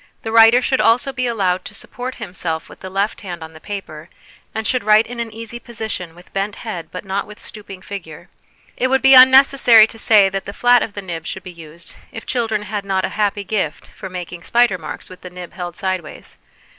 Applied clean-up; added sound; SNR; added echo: none; none; none; none.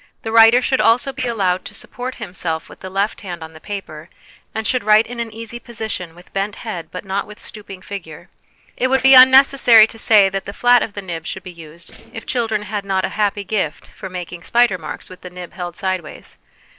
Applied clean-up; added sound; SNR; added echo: neural separator model SepFormer DNS4.